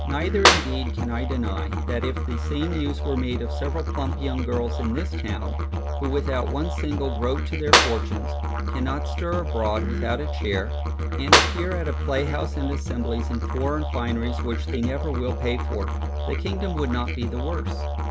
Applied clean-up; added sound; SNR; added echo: none; Clapping + Musical instrument; -4 dB; none.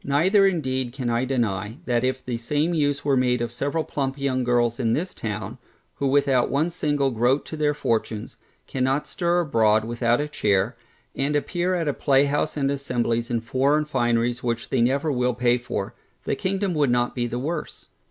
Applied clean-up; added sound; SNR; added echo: none; none; none; none.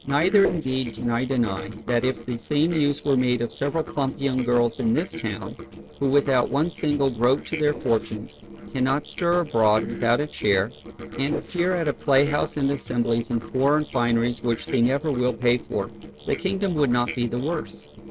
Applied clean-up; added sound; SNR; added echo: neural separator model SepFormer DNS4.